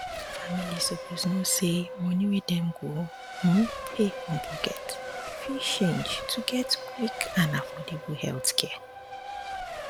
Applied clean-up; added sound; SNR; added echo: none; Race car, auto racing; 8 dB; none.